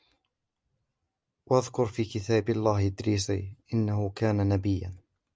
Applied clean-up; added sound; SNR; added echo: none; none; none; none.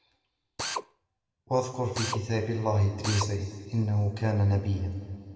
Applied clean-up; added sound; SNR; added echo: none; Drill; 8 dB; reverberation time 2.1 s.